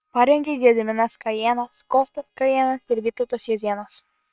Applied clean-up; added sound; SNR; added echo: neural separator model SepFormer WHAM!.